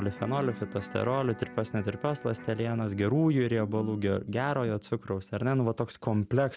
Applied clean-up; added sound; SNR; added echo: none; Ringtone + Electric guitar; 16 dB; none.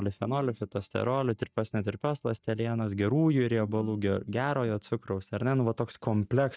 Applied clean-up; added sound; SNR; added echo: neural mask model DeepFilterNet 3.